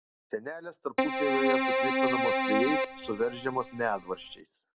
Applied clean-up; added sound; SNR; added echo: none; Keyboard (musical); -4 dB; none.